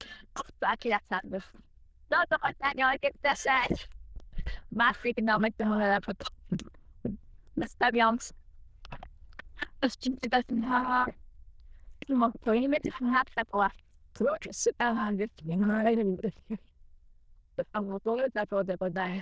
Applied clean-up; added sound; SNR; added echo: neural diffusion model UNIVERSE++.